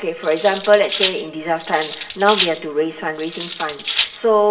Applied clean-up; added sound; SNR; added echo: none; Cutlery, silverware; 7 dB; reverberation time 2.0 s.